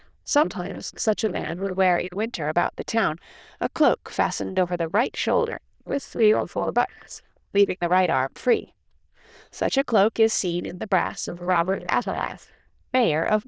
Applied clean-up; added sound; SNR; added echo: neural diffusion model UNIVERSE++.